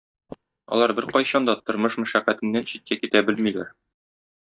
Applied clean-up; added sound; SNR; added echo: neural mask model DeepFilterNet 3.